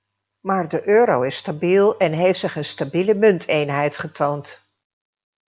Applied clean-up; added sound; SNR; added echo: none; none; none; none.